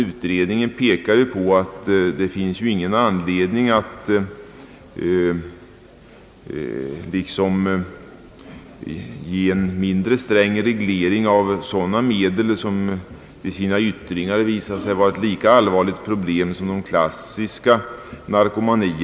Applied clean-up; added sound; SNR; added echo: none; none; none; none.